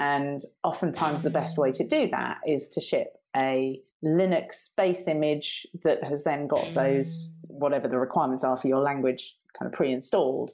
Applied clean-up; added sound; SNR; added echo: none; Guitar; 15 dB; none.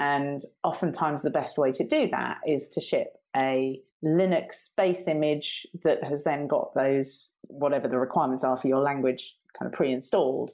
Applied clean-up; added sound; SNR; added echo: none; none; none; none.